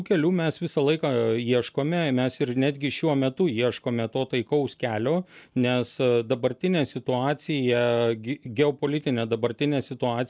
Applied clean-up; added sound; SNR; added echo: none; none; none; none.